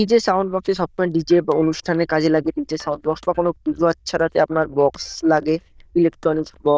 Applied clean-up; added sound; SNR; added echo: neural diffusion model UNIVERSE++.